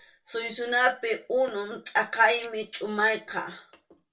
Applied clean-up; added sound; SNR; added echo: none; Bicycle bell; 5 dB; reverberation time 0.2 s.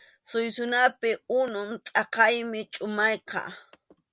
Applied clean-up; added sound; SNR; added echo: none; none; none; none.